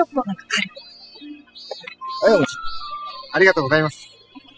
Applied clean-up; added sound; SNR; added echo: classical method spectral subtraction.